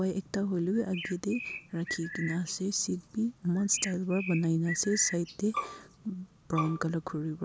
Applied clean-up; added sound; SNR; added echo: none; Bowed string instrument + Bird; 10 dB; none.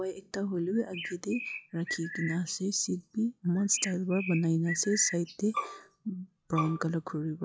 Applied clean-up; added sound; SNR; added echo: classical method log-MMSE.